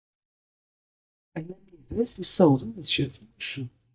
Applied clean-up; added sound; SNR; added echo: neural mask model DeepFilterNet 3.